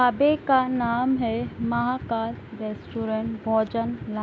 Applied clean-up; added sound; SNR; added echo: none; none; none; none.